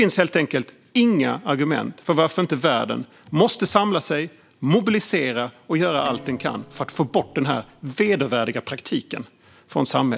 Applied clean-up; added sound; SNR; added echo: none; Guitar; 20 dB; none.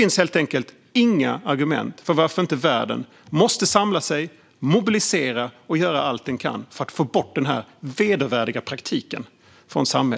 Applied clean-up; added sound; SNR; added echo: none; none; none; none.